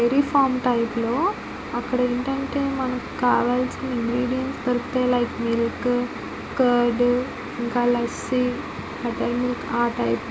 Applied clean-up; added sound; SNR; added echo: none; none; none; none.